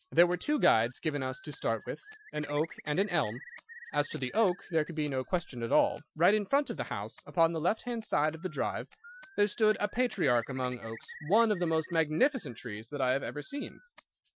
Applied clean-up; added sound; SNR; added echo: classical method Wiener filter.